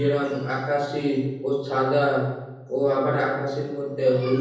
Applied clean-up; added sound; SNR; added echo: none; none; none; reverberation time 1.1 s.